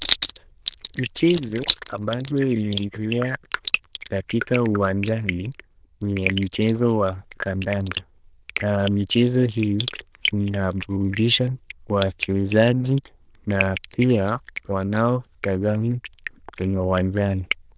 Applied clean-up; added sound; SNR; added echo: neural diffusion model UNIVERSE++.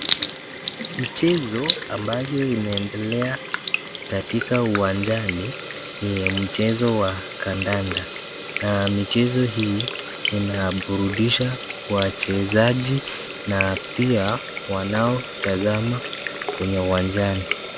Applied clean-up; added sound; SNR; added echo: none; Sink (filling or washing) / Water tap, faucet; 7 dB; none.